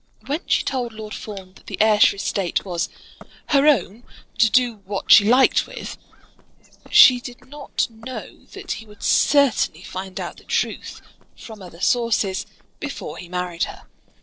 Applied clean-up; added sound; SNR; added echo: neural separator model SepFormer DNS4.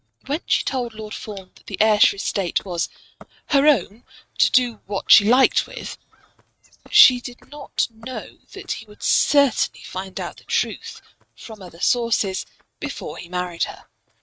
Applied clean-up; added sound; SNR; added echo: neural mask model RNNoise.